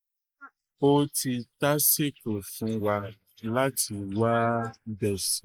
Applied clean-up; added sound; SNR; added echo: neural mask model Resemble Enhance denoiser.